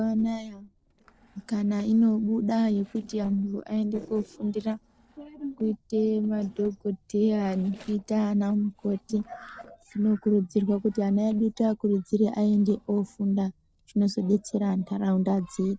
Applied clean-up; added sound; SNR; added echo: neural separator model SepFormer DNS4.